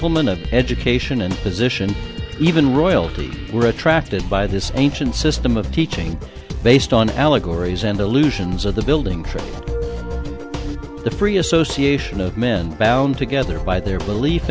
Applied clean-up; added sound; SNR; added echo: none; none; none; none.